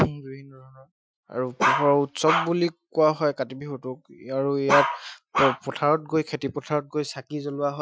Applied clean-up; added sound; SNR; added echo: classical method Wiener filter.